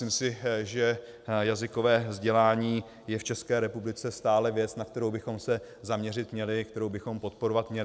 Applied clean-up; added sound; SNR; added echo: none; none; none; none.